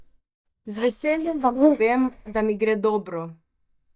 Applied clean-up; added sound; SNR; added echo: neural mask model DeepFilterNet 3.